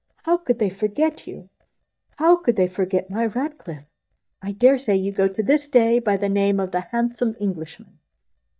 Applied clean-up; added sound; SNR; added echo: neural mask model DeepFilterNet 3.